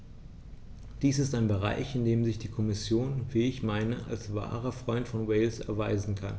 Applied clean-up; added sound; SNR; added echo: none; none; none; none.